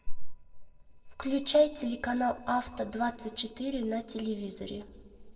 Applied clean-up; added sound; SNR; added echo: neural separator model SepFormer DNS4.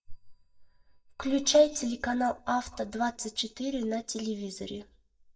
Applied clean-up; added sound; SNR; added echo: neural mask model DeepFilterNet 3.